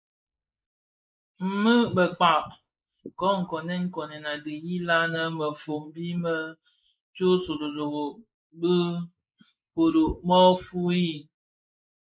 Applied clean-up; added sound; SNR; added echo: neural mask model Resemble Enhance denoiser.